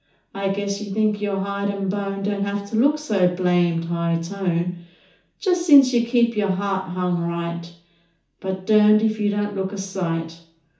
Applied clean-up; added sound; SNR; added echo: none; none; none; reverberation time 0.9 s.